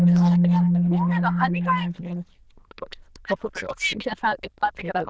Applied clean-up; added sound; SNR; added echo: neural diffusion model UNIVERSE++.